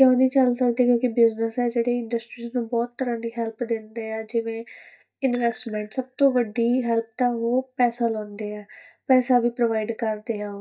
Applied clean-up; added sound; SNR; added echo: neural mask model DeepFilterNet 3.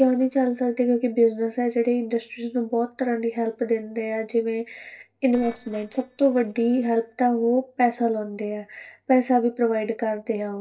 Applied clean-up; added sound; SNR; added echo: neural separator model SepFormer DNS4.